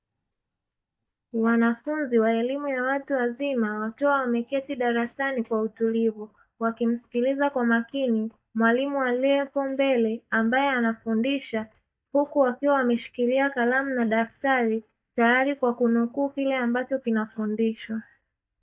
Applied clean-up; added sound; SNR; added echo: neural mask model DeepFilterNet 3.